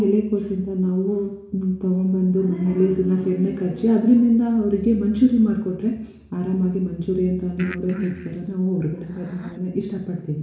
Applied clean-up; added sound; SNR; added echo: none; Breathing; 15 dB; reverberation time 0.7 s.